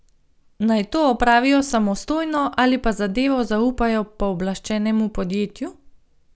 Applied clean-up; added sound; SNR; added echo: none; none; none; none.